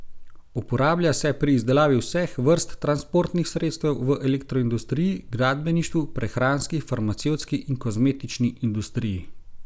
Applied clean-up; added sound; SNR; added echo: none; none; none; none.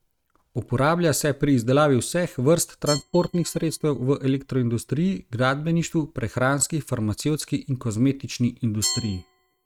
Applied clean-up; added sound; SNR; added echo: neural mask model RNNoise.